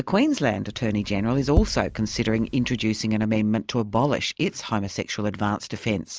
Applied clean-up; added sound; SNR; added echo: none; Tap; 7 dB; none.